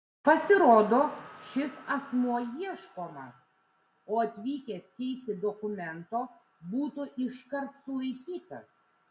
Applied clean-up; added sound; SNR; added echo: none; none; none; none.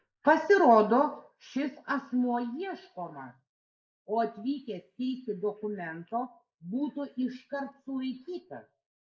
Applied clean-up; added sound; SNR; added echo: neural mask model Resemble Enhance denoiser.